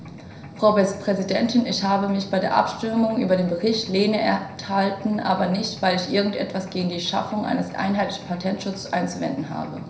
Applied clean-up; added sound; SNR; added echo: none; Mechanisms; 17 dB; reverberation time 0.5 s.